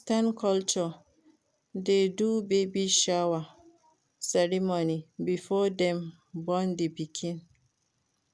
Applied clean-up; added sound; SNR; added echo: none; none; none; none.